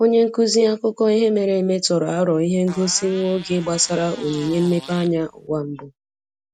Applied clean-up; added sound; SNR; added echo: none; Fart; 19 dB; none.